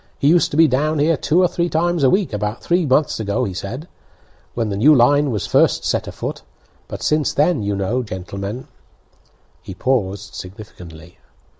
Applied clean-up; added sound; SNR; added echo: none; none; none; none.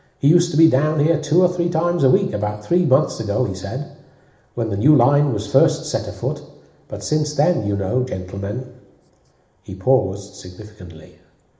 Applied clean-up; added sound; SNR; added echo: none; none; none; reverberation time 1.0 s.